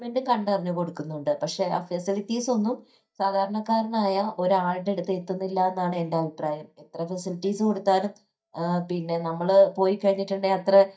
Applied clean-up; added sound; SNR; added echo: neural mask model DeepFilterNet 3.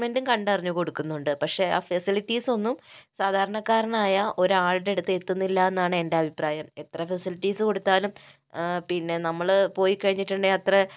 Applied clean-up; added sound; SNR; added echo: none; none; none; none.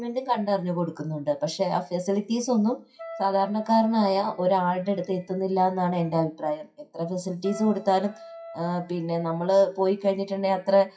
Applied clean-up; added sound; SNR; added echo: classical method WPE with log-MMSE.